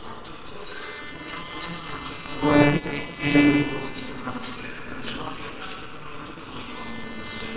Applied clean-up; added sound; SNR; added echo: neural separator model SepFormer WHAMR!.